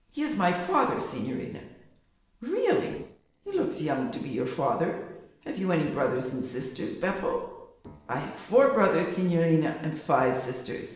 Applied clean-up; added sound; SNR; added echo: neural separator model SepFormer DNS4.